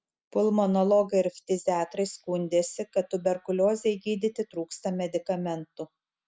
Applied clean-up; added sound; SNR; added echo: none; none; none; none.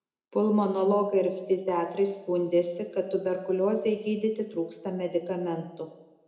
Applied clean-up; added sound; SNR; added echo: none; none; none; reverberation time 0.6 s.